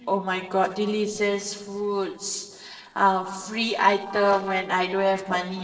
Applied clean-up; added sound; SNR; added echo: neural separator model SepFormer DNS4.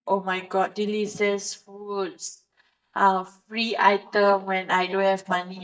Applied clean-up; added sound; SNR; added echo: neural mask model DeepFilterNet 3.